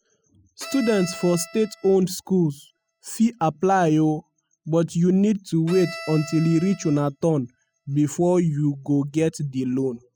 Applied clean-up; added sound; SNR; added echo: classical method spectral subtraction.